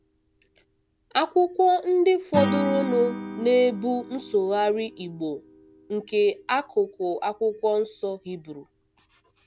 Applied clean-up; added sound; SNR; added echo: none; Acoustic guitar / Strum; 10 dB; none.